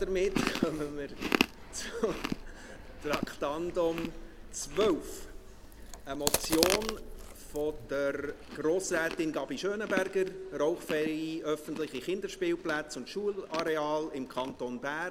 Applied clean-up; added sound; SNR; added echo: none; Chewing, mastication; 5 dB; none.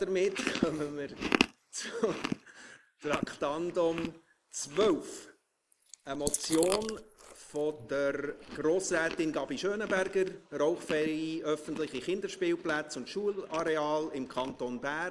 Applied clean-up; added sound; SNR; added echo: neural mask model Resemble Enhance denoiser.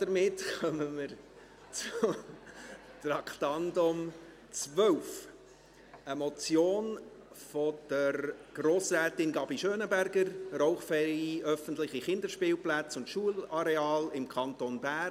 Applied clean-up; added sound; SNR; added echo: none; none; none; none.